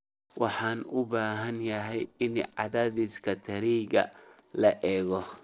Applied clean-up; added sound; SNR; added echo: neural separator model SepFormer DNS4.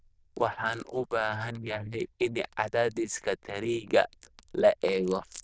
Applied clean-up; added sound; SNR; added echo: neural diffusion model UNIVERSE++.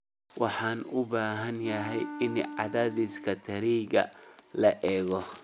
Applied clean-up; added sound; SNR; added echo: none; Wind instrument, woodwind instrument; 11 dB; none.